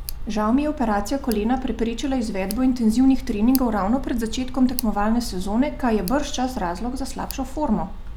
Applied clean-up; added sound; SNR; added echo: none; Tick; 8 dB; none.